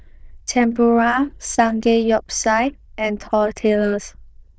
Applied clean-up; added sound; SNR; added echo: neural diffusion model UNIVERSE++.